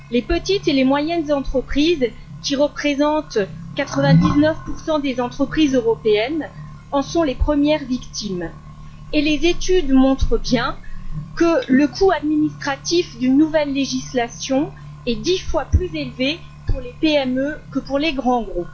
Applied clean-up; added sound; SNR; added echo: classical method log-MMSE.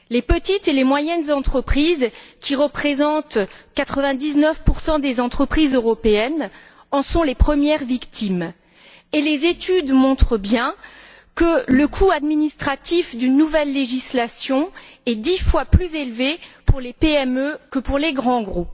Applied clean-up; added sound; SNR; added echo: none; none; none; none.